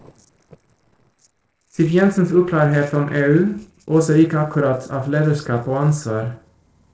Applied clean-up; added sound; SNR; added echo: neural separator model SepFormer DNS4.